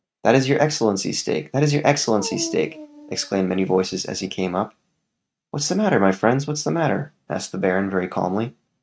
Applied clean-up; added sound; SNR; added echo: neural mask model RNNoise.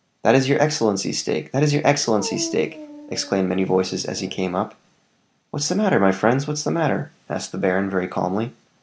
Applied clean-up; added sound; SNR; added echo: none; Dog; 15 dB; none.